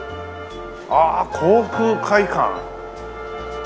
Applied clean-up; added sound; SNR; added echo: none; none; none; none.